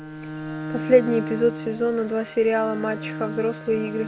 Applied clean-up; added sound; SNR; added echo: none; Bowed string instrument; 9 dB; none.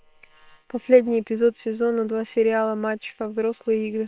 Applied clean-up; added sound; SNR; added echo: neural separator model SepFormer WHAM!.